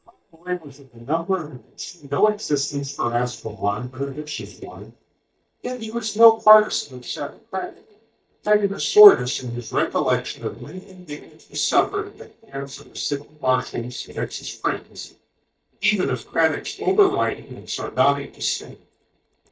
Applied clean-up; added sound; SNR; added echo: neural mask model DeepFilterNet 3.